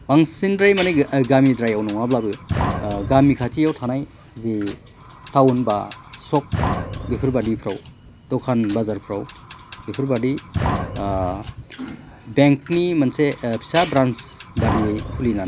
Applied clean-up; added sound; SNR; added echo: none; Tools + Fire; 9 dB; none.